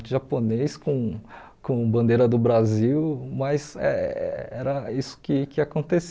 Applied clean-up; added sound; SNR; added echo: none; none; none; none.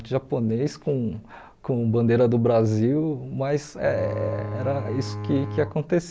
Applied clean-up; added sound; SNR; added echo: none; Bowed string instrument; 7 dB; none.